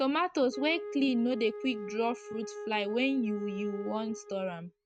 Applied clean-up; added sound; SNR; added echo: neural mask model RNNoise.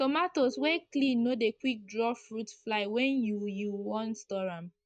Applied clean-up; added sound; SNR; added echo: neural mask model DeepFilterNet 3.